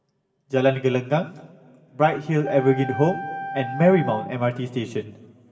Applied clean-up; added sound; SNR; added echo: none; Wind instrument, woodwind instrument; 11 dB; reverberation time 1.8 s.